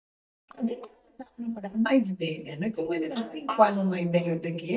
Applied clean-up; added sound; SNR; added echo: neural mask model DeepFilterNet 3.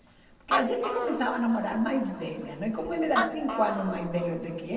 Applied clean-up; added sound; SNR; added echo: none; Animal; 7 dB; reverberation time 2.4 s.